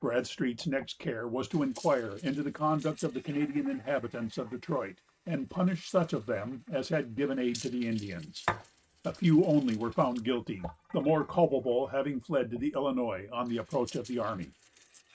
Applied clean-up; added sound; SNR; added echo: neural mask model RNNoise.